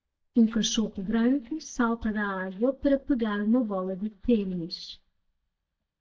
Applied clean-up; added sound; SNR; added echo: neural mask model DeepFilterNet 3.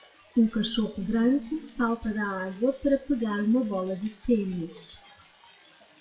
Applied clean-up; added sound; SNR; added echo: classical method WPE with log-MMSE.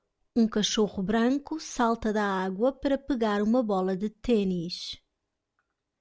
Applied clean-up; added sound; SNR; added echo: none; none; none; none.